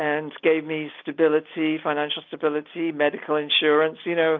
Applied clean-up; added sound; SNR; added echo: none; none; none; none.